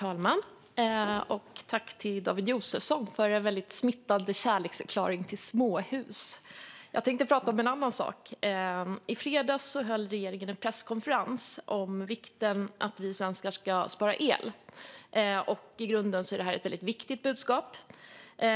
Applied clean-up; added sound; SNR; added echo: none; none; none; none.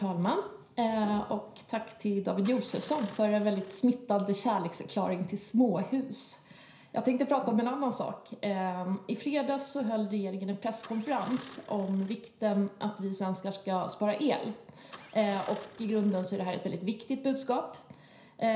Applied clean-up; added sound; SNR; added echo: none; Engine starting; 19 dB; reverberation time 0.5 s.